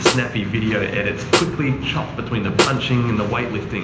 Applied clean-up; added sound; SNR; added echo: none; Snare drum; 4 dB; reverberation time 0.9 s.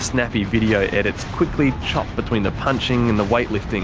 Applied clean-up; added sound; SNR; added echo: none; none; none; none.